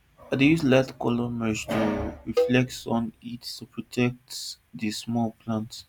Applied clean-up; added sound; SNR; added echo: none; Cowbell; 5 dB; none.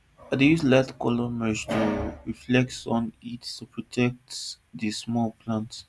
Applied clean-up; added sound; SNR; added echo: none; none; none; none.